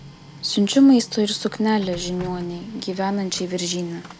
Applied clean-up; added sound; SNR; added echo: none; Printer; 18 dB; none.